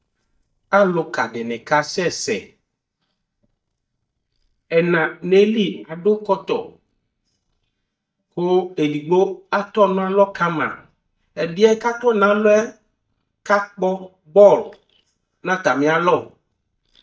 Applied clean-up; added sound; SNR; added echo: neural mask model DeepFilterNet 3.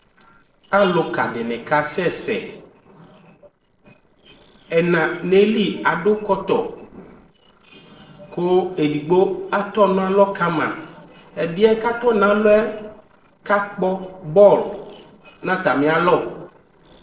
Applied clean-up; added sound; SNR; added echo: neural separator model SepFormer DNS4.